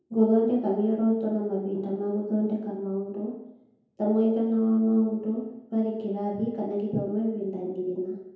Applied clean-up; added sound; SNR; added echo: none; none; none; reverberation time 1.0 s.